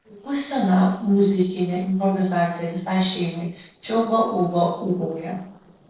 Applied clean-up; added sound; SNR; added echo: neural separator model SepFormer DNS4.